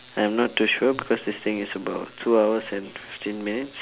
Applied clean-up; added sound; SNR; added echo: none; none; none; none.